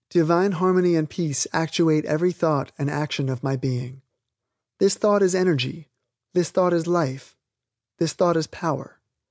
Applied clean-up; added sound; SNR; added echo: none; none; none; none.